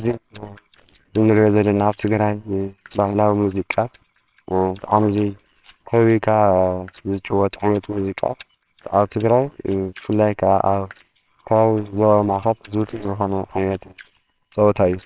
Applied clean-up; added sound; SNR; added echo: neural separator model SepFormer WHAMR!.